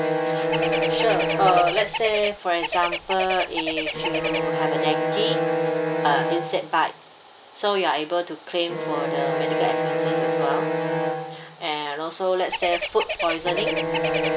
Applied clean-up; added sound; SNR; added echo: none; Bowed string instrument + Bird; -1 dB; none.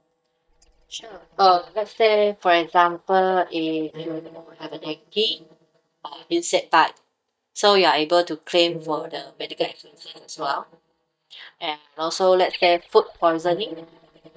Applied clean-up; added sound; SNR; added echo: neural mask model DeepFilterNet 3.